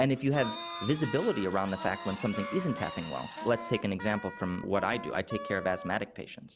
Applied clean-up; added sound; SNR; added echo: none; Wind instrument, woodwind instrument + Bird / Fowl; 10 dB; none.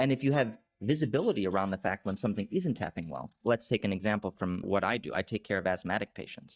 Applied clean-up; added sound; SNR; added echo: neural mask model DeepFilterNet 3.